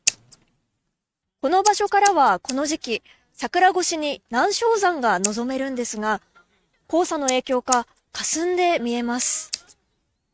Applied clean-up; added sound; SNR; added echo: neural mask model RNNoise.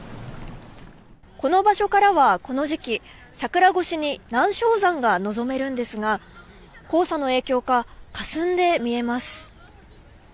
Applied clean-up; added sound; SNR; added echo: none; none; none; none.